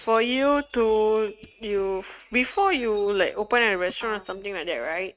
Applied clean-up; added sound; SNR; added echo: neural mask model RNNoise.